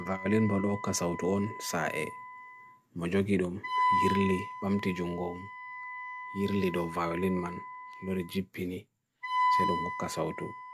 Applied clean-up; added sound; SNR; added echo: none; Wind instrument, woodwind instrument; 3 dB; none.